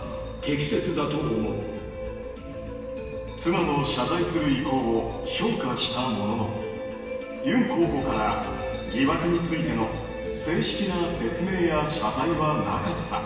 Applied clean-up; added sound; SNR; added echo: none; none; none; reverberation time 1.3 s.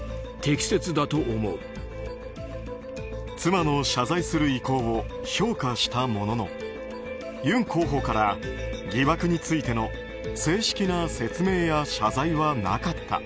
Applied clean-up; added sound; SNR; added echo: none; none; none; none.